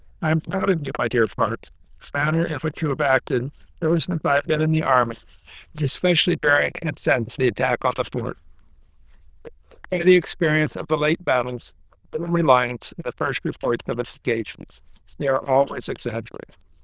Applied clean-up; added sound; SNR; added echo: neural diffusion model UNIVERSE++.